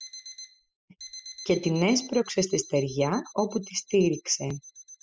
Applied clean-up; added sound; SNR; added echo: classical method spectral subtraction.